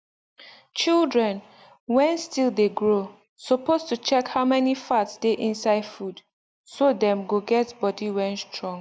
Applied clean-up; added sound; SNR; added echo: none; none; none; none.